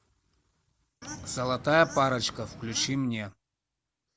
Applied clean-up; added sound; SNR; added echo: none; Bird / Fowl; 13 dB; none.